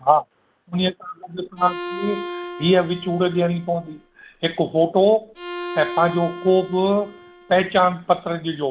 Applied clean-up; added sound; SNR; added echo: none; Bowed string instrument; 13 dB; none.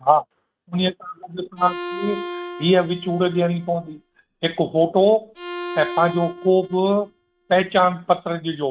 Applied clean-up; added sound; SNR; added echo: neural mask model RNNoise.